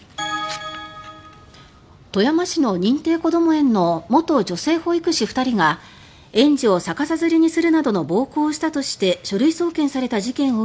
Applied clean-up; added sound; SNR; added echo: none; none; none; none.